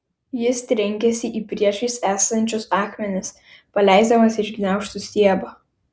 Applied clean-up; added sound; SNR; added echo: none; none; none; none.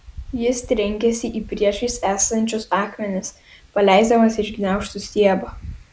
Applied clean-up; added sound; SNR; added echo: none; Wind; 19 dB; none.